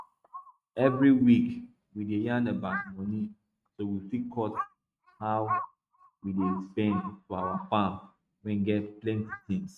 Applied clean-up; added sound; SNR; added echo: neural mask model RNNoise.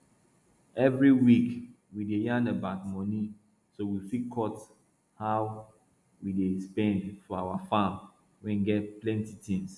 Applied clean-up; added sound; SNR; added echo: none; none; none; none.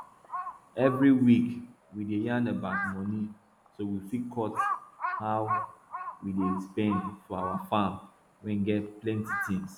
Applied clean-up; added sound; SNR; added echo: none; Crow; 8 dB; none.